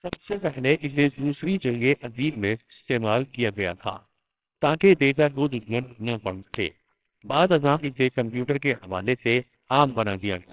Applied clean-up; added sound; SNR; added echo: neural separator model SepFormer WHAMR!.